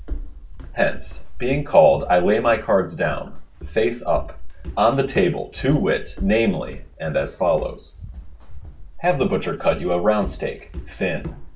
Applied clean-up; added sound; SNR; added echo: none; Walk, footsteps; 14 dB; reverberation time 0.3 s.